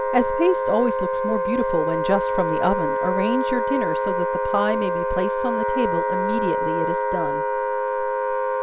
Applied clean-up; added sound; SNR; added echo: none; Wind instrument, woodwind instrument; -2 dB; none.